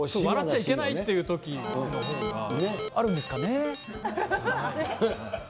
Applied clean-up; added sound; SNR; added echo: none; Alarm; 10 dB; none.